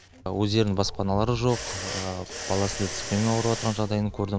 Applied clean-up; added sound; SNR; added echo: none; Mechanisms; 11 dB; none.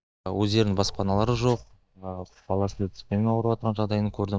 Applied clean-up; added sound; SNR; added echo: neural mask model DeepFilterNet 3.